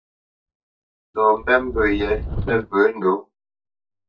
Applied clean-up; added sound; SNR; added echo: neural mask model DeepFilterNet 3.